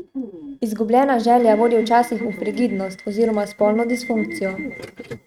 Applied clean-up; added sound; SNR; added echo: neural mask model RNNoise.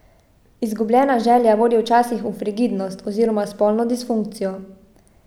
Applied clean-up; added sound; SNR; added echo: none; none; none; none.